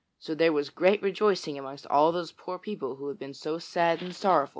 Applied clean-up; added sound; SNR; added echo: none; none; none; none.